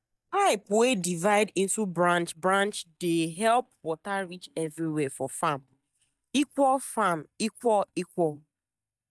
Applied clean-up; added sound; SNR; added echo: neural mask model DeepFilterNet 3.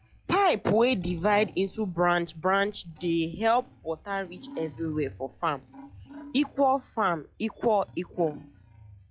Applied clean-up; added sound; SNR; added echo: classical method log-MMSE.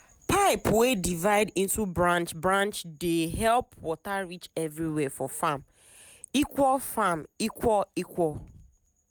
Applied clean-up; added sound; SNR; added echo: none; none; none; none.